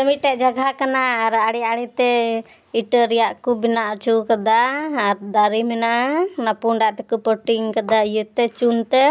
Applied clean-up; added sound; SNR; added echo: none; none; none; none.